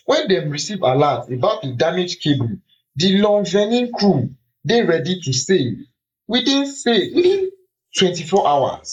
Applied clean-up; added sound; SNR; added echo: neural mask model Resemble Enhance denoiser.